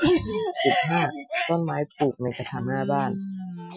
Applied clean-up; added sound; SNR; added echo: classical method Wiener filter.